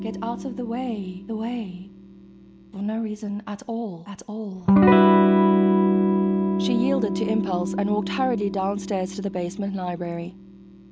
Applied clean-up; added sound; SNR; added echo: none; Electric guitar / Strum; -5 dB; none.